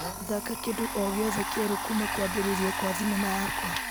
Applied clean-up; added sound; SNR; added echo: none; Domestic sounds, home sounds; 2 dB; none.